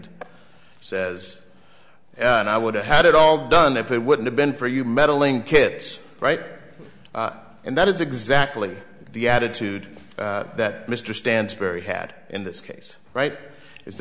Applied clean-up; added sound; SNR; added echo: none; none; none; none.